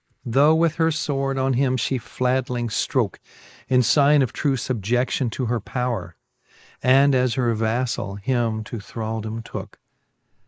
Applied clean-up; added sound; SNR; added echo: neural mask model Resemble Enhance denoiser.